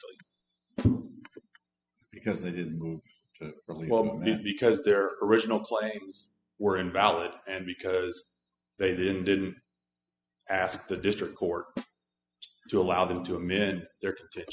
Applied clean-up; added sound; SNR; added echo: classical method spectral subtraction.